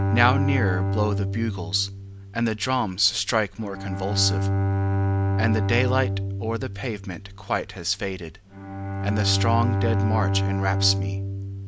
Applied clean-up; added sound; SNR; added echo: none; Bowed string instrument; -2 dB; none.